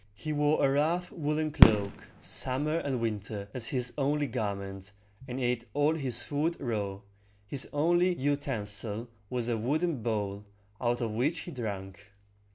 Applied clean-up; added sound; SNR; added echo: none; Fireworks; 0 dB; none.